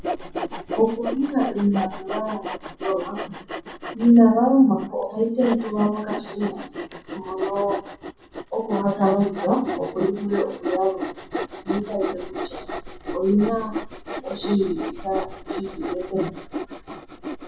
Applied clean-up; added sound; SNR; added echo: none; Sawing; 8 dB; reverberation time 0.6 s.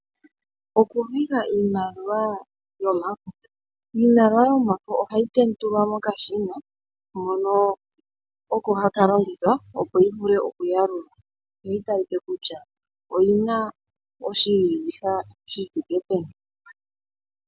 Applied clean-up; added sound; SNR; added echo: none; none; none; none.